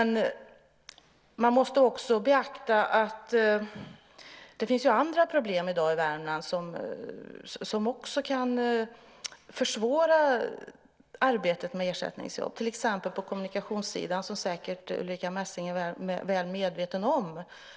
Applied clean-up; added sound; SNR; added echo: none; none; none; none.